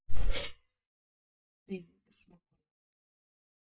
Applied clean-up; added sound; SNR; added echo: neural mask model DeepFilterNet 3.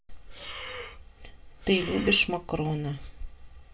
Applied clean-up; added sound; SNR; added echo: none; Breathing; 12 dB; reverberation time 0.2 s.